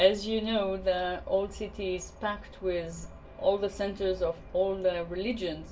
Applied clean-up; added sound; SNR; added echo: none; none; none; reverberation time 0.2 s.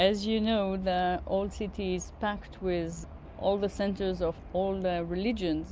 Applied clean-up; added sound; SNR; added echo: none; none; none; none.